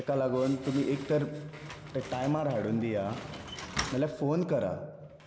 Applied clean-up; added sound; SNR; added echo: none; Slam; 12 dB; none.